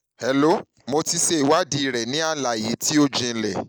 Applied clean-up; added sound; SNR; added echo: neural mask model Resemble Enhance denoiser.